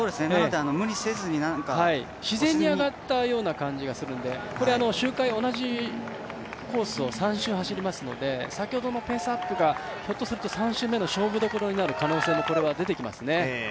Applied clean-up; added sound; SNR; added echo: none; none; none; none.